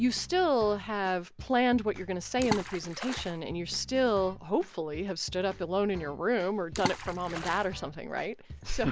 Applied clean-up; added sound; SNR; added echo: none; Water / Splash, splatter; 7 dB; none.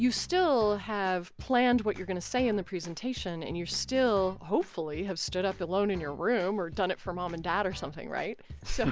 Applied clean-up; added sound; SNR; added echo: none; none; none; none.